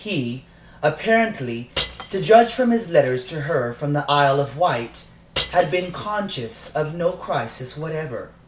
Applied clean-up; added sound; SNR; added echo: none; Shatter / Crushing; 15 dB; none.